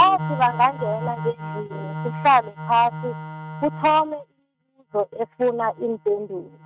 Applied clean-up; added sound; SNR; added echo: neural mask model RNNoise.